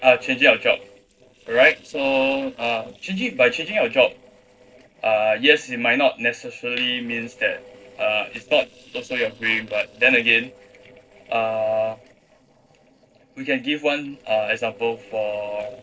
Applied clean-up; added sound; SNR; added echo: neural separator model SepFormer DNS4.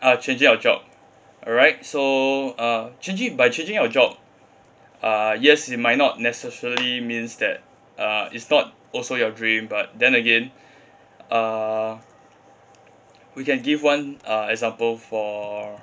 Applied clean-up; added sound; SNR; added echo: none; none; none; none.